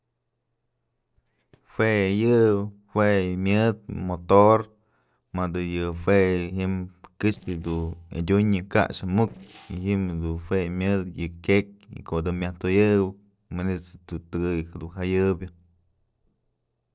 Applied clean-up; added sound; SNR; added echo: neural separator model SepFormer DNS4.